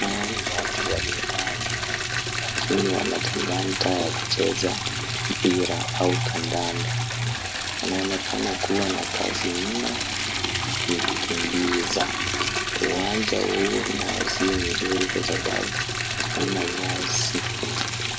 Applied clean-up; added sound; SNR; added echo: none; Liquid; -2 dB; none.